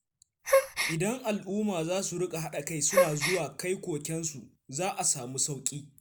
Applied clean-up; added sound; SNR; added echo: none; Gasp; 0 dB; none.